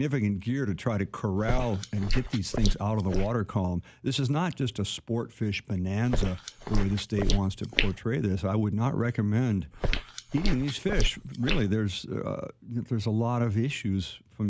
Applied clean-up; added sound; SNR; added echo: neural mask model Resemble Enhance denoiser.